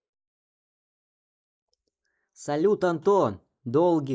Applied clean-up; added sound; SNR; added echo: neural mask model Resemble Enhance denoiser.